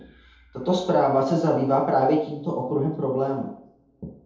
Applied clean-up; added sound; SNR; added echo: none; none; none; reverberation time 0.8 s.